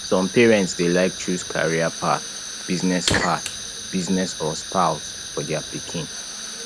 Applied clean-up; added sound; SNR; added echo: none; Fire; 4 dB; none.